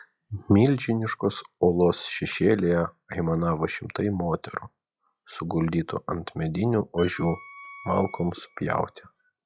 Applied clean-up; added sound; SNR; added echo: classical method log-MMSE.